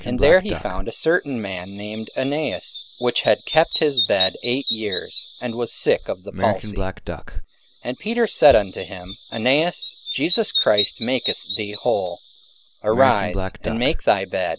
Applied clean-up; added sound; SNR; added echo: none; Bird vocalization, bird call, bird song; 5 dB; none.